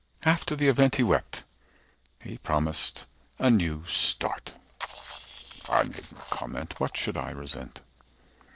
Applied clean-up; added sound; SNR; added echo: neural separator model SepFormer DNS4.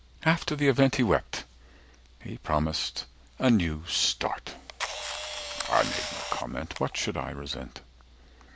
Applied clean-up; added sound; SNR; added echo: none; Camera; 7 dB; none.